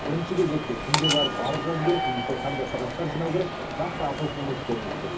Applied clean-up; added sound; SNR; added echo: none; Walk, footsteps / Subway, metro, underground; 1 dB; reverberation time 0.4 s.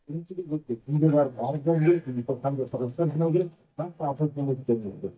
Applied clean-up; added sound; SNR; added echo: neural mask model DeepFilterNet 3.